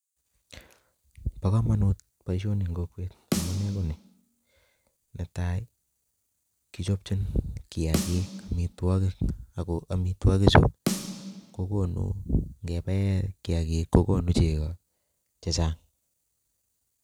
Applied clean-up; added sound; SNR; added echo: none; Snare drum; 9 dB; none.